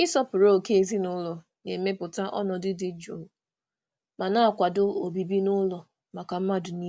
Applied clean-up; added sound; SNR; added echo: none; none; none; none.